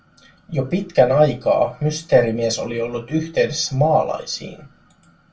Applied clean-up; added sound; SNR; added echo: none; none; none; reverberation time 0.2 s.